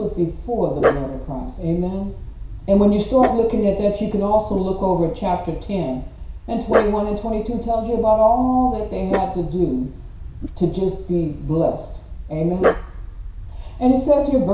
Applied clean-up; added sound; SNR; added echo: none; Dog; 7 dB; reverberation time 0.6 s.